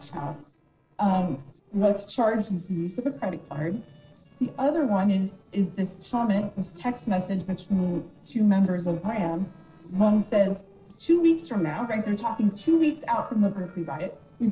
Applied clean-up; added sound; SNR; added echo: neural separator model SepFormer DNS4.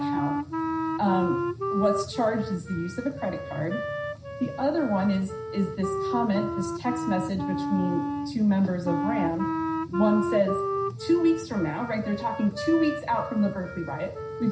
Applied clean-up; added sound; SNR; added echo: none; Wind instrument, woodwind instrument; 4 dB; reverberation time 0.5 s.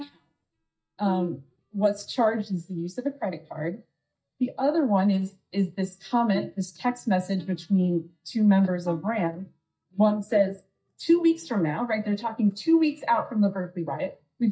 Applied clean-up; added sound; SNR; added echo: neural mask model DeepFilterNet 3.